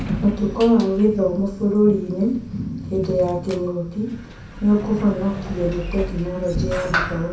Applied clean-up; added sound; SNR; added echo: none; Sliding door; 10 dB; reverberation time 0.6 s.